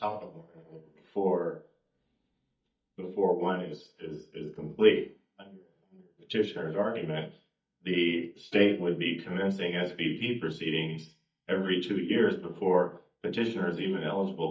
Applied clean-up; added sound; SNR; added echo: neural mask model DeepFilterNet 3.